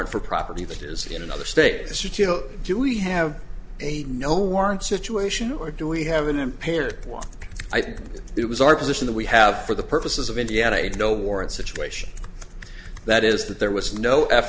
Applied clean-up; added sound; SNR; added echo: none; none; none; none.